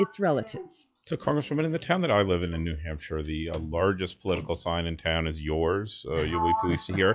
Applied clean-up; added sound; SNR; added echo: classical method log-MMSE.